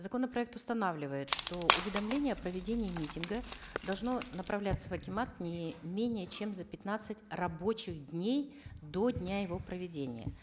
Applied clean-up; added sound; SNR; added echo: none; Wood; -3 dB; none.